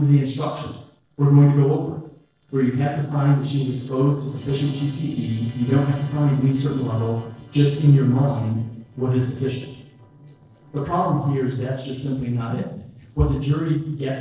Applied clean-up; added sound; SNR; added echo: neural separator model SepFormer DNS4.